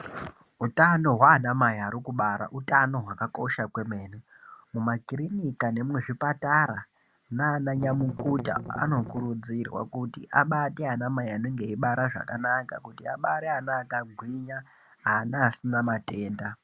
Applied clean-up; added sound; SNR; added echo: none; Strum; 9 dB; none.